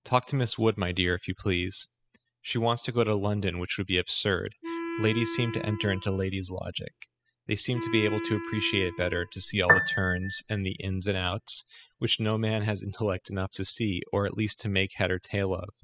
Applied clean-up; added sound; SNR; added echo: classical method spectral subtraction.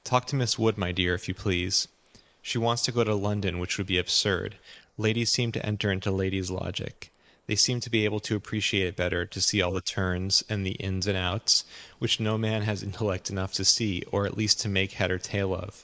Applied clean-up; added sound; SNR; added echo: neural mask model Resemble Enhance denoiser.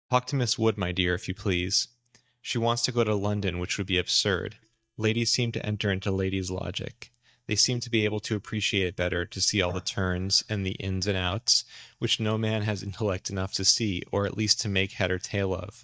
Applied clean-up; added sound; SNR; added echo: neural mask model DeepFilterNet 3.